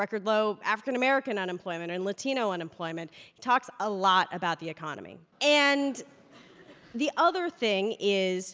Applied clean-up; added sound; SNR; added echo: none; none; none; none.